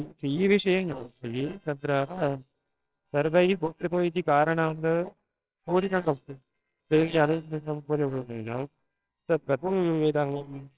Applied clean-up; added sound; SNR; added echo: neural separator model SepFormer WHAMR!.